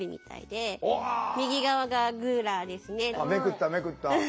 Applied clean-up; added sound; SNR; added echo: none; none; none; none.